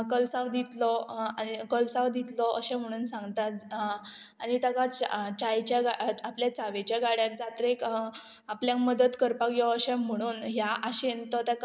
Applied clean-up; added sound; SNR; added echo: none; none; none; none.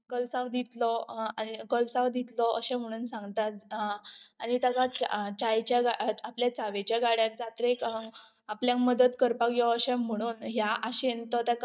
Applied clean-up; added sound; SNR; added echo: neural mask model DeepFilterNet 3.